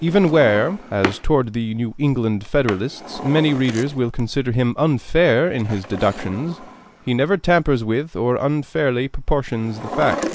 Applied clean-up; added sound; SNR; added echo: none; Drawer open or close; 14 dB; none.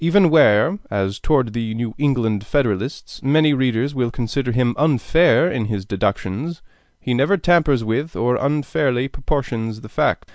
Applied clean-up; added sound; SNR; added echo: none; none; none; none.